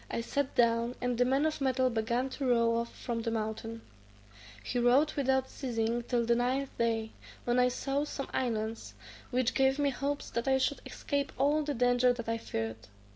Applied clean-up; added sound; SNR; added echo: none; none; none; none.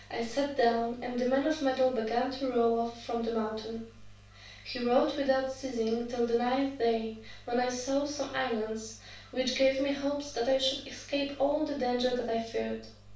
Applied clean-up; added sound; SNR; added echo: none; none; none; reverberation time 0.4 s.